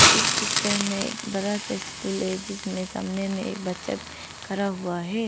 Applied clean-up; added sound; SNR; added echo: none; Hiss; -2 dB; none.